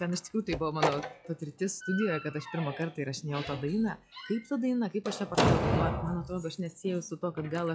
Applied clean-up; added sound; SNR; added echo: classical method log-MMSE.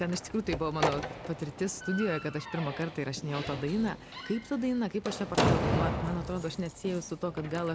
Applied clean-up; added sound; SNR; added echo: none; Slam; 2 dB; none.